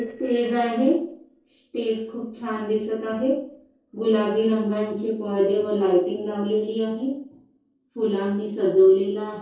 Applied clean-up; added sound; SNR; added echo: neural separator model SepFormer DNS4.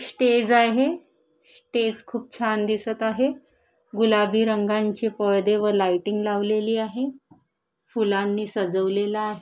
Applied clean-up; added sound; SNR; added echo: none; none; none; none.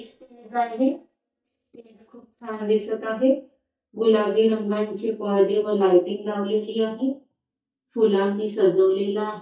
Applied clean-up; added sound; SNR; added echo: neural mask model DeepFilterNet 3.